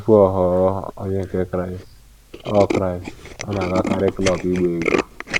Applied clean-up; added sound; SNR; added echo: none; Tools; 7 dB; none.